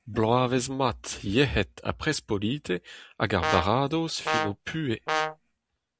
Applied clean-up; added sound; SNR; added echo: none; Brass instrument; 2 dB; none.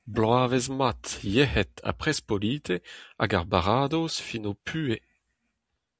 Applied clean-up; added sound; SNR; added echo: none; none; none; none.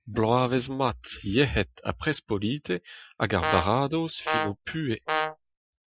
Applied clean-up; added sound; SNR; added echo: classical method Wiener filter.